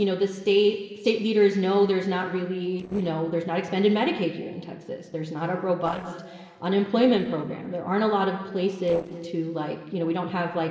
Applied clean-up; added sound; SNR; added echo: neural separator model SepFormer DNS4.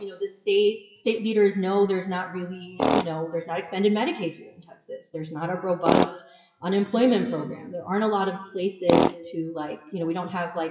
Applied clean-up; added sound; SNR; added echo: classical method WPE with log-MMSE.